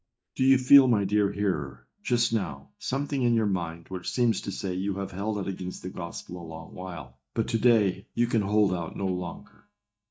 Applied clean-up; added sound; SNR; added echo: neural mask model DeepFilterNet 3.